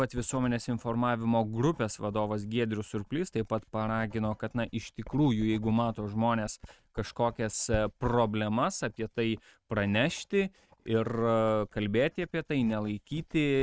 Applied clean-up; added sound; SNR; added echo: neural mask model RNNoise.